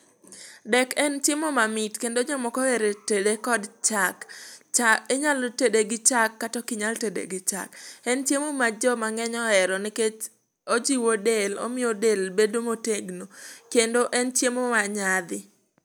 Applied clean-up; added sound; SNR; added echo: none; none; none; none.